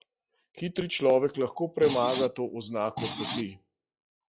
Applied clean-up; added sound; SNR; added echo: classical method log-MMSE.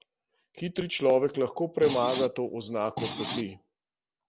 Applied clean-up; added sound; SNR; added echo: none; Screech; 7 dB; none.